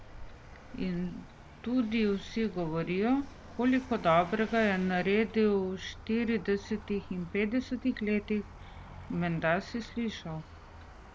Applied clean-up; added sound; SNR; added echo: none; Vehicle; 16 dB; none.